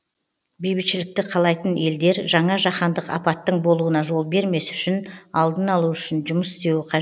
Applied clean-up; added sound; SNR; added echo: none; none; none; none.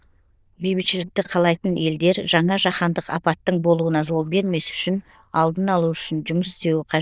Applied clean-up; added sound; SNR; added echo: neural diffusion model UNIVERSE++.